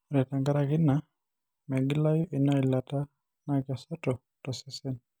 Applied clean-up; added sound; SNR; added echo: none; none; none; none.